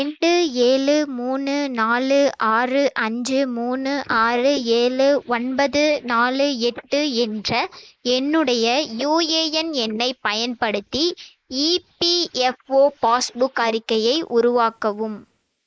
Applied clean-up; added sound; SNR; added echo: neural mask model Resemble Enhance denoiser.